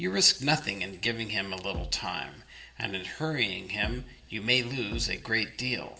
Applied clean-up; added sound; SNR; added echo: none; Bass drum; 9 dB; reverberation time 1.2 s.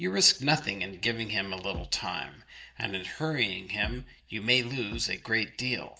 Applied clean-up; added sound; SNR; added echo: neural mask model DeepFilterNet 3.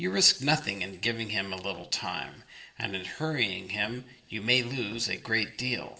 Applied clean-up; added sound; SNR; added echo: neural separator model SepFormer DNS4.